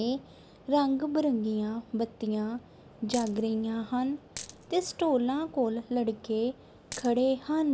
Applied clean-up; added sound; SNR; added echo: none; Coin (dropping); 13 dB; none.